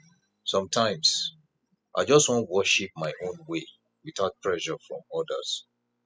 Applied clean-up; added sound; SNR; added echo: classical method spectral subtraction.